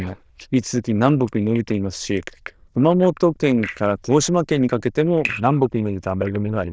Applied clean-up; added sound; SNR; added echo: neural diffusion model UNIVERSE++.